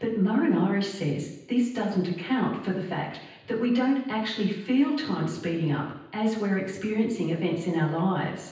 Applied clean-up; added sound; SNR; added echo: none; none; none; reverberation time 0.9 s.